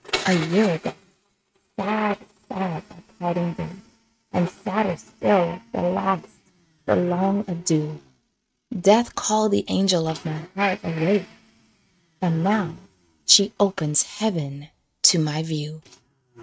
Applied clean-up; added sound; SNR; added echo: neural mask model RNNoise.